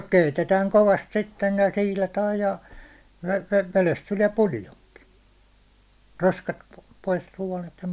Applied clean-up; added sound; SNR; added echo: none; none; none; none.